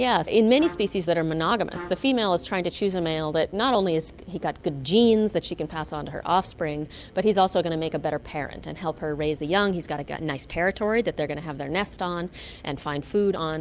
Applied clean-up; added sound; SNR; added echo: none; Trumpet; 17 dB; none.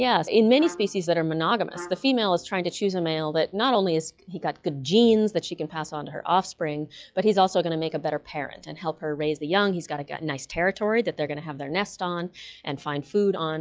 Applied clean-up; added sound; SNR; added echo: classical method log-MMSE.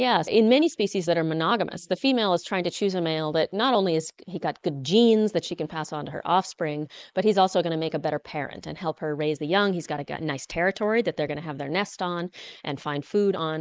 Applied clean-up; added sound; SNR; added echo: neural mask model Resemble Enhance denoiser.